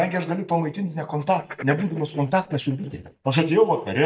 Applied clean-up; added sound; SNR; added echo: neural mask model DeepFilterNet 3.